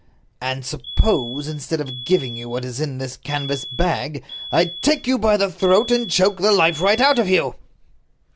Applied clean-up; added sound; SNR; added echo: none; Alarm; 14 dB; none.